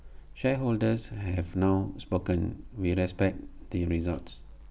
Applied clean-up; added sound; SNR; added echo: none; none; none; none.